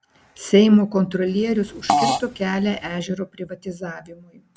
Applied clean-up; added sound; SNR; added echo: none; Fart; 4 dB; none.